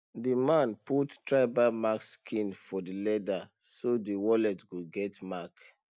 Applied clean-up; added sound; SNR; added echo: none; none; none; none.